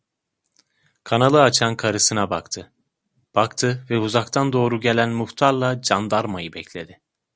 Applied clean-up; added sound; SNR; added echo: none; none; none; none.